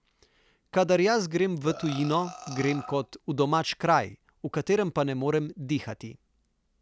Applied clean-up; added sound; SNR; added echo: none; Burping, eructation; 14 dB; none.